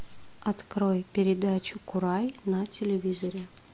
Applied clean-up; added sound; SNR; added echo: none; none; none; none.